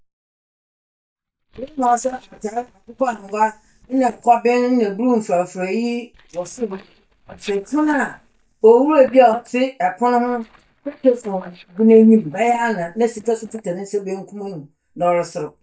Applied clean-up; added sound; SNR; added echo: neural mask model DeepFilterNet 3.